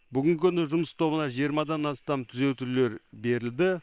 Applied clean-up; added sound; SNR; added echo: neural separator model SepFormer WHAM!.